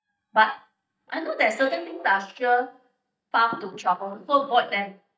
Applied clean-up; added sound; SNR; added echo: neural mask model DeepFilterNet 3.